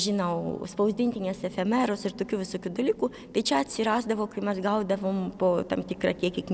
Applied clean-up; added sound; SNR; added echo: none; none; none; none.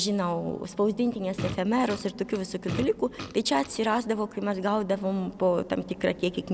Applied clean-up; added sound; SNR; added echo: none; Fart; 11 dB; none.